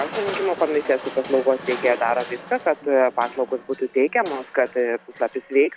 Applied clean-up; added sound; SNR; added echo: none; Crushing; 13 dB; none.